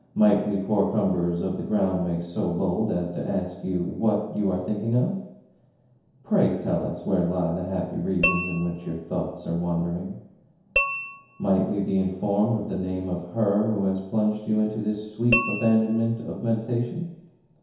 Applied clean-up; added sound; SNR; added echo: none; Tap / Glass; 6 dB; reverberation time 1.0 s.